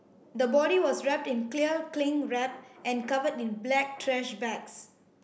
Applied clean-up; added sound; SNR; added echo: none; none; none; none.